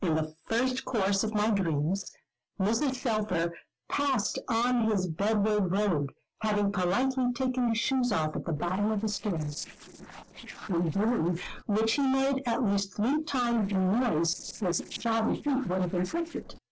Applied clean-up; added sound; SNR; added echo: neural separator model SepFormer DNS4.